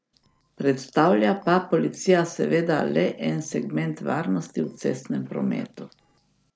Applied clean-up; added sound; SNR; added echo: neural separator model SepFormer DNS4.